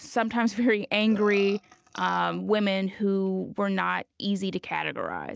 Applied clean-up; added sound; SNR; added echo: neural mask model RNNoise.